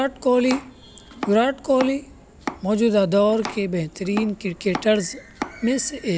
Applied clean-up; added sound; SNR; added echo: none; Domestic sounds, home sounds; 14 dB; none.